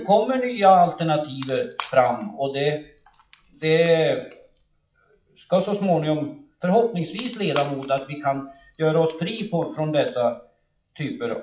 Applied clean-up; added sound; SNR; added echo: classical method WPE with log-MMSE.